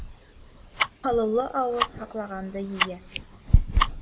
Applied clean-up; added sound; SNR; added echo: none; Tick-tock; -4 dB; reverberation time 1.0 s.